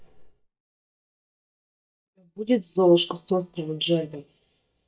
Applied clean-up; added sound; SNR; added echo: neural mask model DeepFilterNet 3.